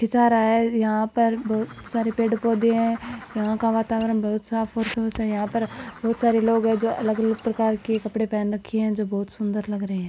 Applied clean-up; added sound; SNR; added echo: none; Bird; 20 dB; none.